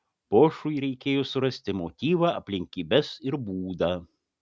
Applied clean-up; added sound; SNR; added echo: none; none; none; none.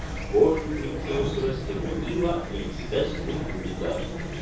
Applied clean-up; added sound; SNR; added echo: none; Chirp, tweet / Fowl; 3 dB; reverberation time 0.6 s.